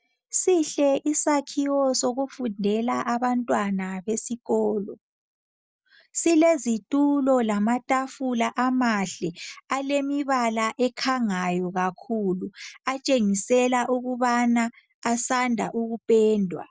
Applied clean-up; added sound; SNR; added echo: none; none; none; none.